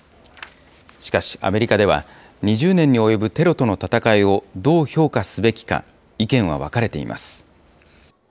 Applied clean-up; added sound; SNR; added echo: none; none; none; none.